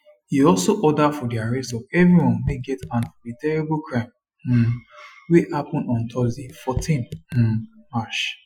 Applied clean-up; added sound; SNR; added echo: classical method Wiener filter.